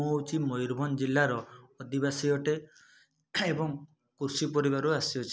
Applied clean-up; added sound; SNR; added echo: none; none; none; none.